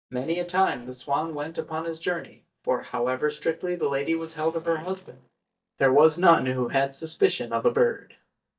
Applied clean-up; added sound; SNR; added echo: neural mask model DeepFilterNet 3.